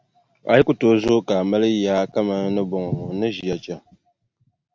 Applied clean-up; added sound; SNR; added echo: none; none; none; none.